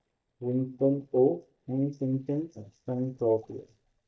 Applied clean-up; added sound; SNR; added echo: neural mask model DeepFilterNet 3.